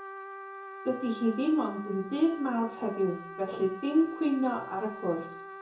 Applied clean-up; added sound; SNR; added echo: none; Trumpet; 13 dB; reverberation time 0.6 s.